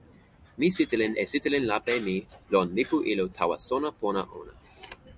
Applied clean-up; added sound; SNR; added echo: none; none; none; none.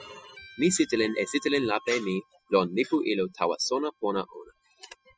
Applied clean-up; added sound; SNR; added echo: classical method spectral subtraction.